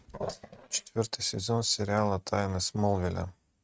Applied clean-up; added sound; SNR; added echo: neural mask model RNNoise.